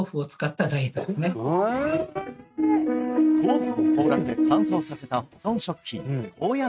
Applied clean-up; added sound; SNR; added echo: neural mask model RNNoise.